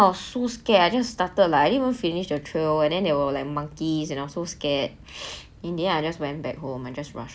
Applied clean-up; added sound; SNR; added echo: none; none; none; none.